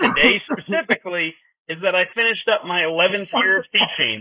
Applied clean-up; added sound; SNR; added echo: neural mask model Resemble Enhance denoiser.